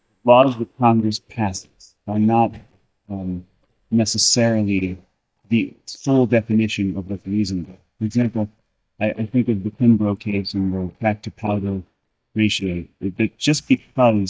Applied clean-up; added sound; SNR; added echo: neural mask model DeepFilterNet 3.